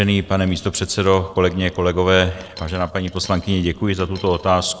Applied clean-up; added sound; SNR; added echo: neural separator model SepFormer DNS4.